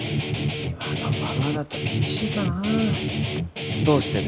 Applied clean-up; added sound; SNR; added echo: none; Guitar; -2 dB; none.